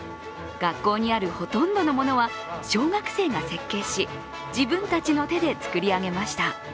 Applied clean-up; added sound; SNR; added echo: none; Wind instrument, woodwind instrument; 16 dB; none.